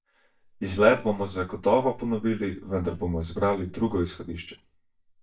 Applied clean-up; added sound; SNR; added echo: neural mask model DeepFilterNet 3.